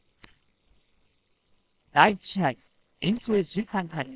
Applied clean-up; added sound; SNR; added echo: neural separator model SepFormer WHAMR!.